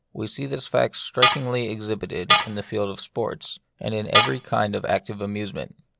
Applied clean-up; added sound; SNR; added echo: none; Tools; -5 dB; none.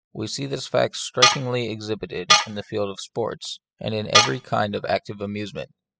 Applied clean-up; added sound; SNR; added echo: classical method spectral subtraction.